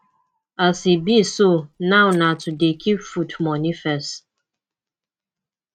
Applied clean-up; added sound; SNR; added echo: neural mask model RNNoise.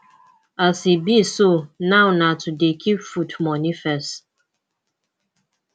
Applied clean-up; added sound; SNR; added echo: none; none; none; none.